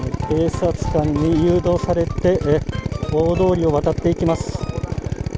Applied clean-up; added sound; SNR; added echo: none; Drill; 5 dB; none.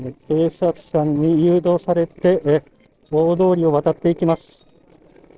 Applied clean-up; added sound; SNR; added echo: neural separator model SepFormer DNS4.